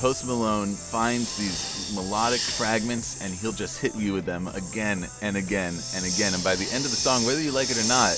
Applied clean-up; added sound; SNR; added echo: none; Hiss; 5 dB; none.